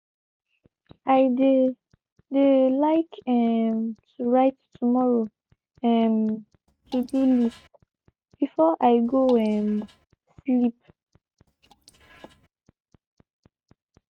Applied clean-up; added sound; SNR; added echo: neural mask model RNNoise.